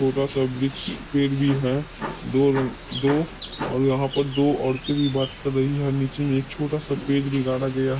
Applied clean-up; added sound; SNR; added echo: none; Bird; 16 dB; none.